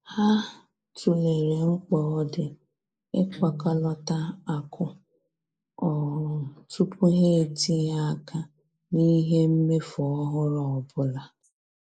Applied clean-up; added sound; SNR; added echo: neural mask model Resemble Enhance denoiser.